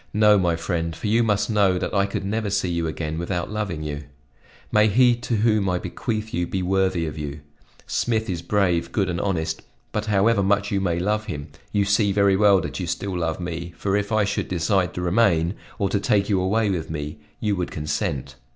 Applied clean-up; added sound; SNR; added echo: none; none; none; none.